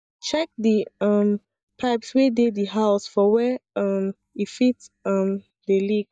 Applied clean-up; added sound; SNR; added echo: neural mask model DeepFilterNet 3.